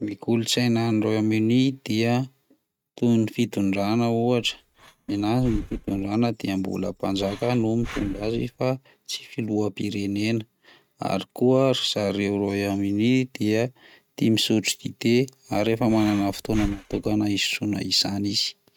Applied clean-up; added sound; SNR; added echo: neural mask model RNNoise.